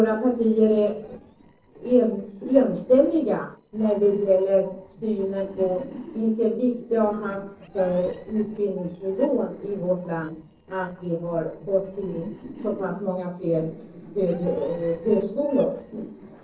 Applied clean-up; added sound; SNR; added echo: neural separator model SepFormer DNS4.